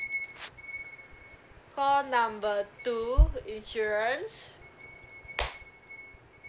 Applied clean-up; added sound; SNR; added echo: none; Wind chime; 1 dB; none.